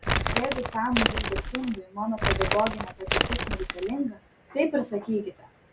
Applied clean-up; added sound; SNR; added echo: none; Crumpling, crinkling; -2 dB; none.